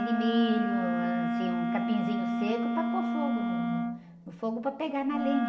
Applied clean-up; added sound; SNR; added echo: none; Wind instrument, woodwind instrument; -2 dB; reverberation time 2.2 s.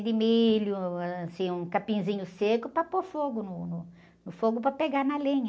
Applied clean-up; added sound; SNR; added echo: none; none; none; none.